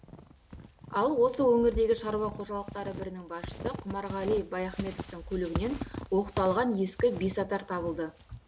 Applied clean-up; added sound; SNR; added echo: none; Squeak / Walk, footsteps; 11 dB; none.